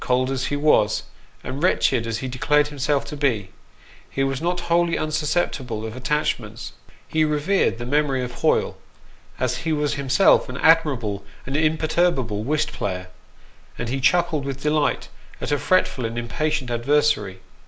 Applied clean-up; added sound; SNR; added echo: none; none; none; none.